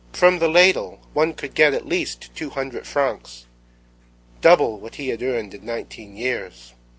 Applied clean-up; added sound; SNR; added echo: none; none; none; none.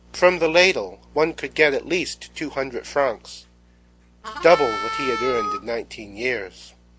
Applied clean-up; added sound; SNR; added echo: none; Harmonica; 5 dB; none.